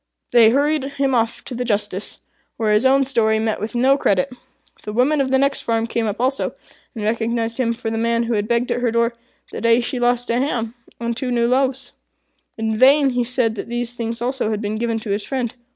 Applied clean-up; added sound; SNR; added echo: none; none; none; none.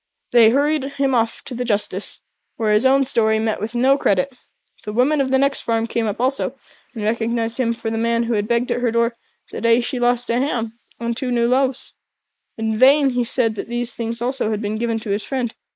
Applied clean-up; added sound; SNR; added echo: neural mask model Resemble Enhance denoiser.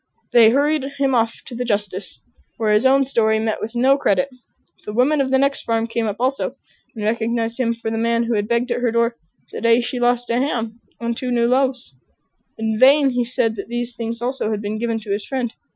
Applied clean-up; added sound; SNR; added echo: classical method Wiener filter.